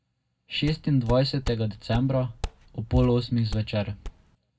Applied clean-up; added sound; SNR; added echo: none; Walk, footsteps; 11 dB; reverberation time 0.3 s.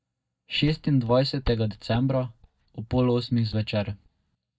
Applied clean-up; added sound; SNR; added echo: neural mask model DeepFilterNet 3.